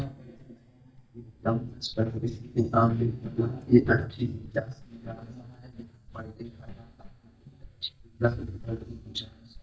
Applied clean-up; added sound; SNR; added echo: neural mask model DeepFilterNet 3.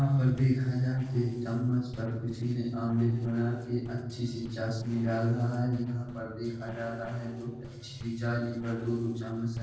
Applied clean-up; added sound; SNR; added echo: neural separator model SepFormer DNS4.